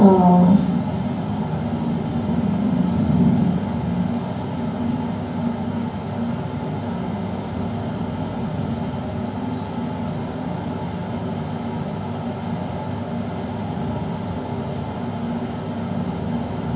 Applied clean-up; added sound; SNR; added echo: none; none; none; reverberation time 0.9 s.